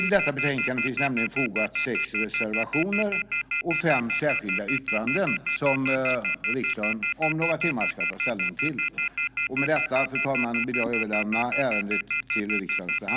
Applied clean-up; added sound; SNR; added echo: none; Telephone; 0 dB; none.